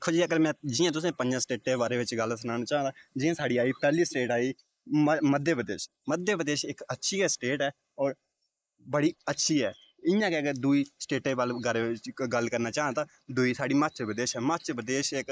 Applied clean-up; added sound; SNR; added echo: neural mask model Resemble Enhance denoiser.